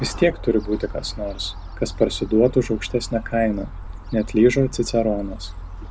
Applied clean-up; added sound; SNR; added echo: none; Gull, seagull; 11 dB; none.